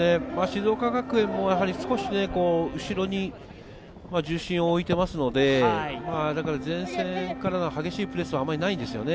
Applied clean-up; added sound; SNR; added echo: none; Wind instrument, woodwind instrument; 15 dB; none.